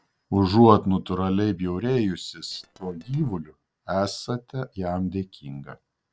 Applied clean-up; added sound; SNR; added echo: neural separator model SepFormer DNS4.